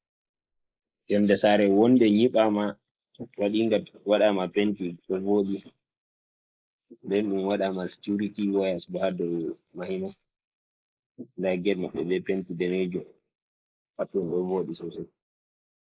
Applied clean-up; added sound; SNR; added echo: neural mask model Resemble Enhance denoiser.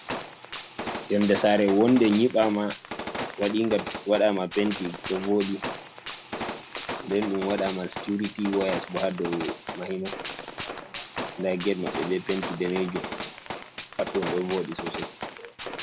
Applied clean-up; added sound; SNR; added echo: none; Gunshot, gunfire; 9 dB; none.